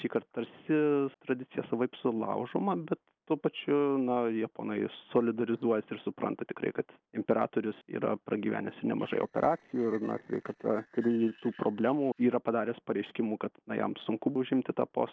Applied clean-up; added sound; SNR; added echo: neural separator model SepFormer DNS4.